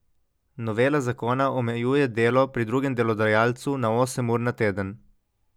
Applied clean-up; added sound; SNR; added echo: none; none; none; none.